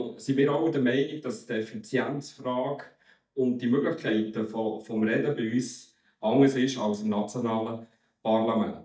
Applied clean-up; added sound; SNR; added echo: neural mask model DeepFilterNet 3.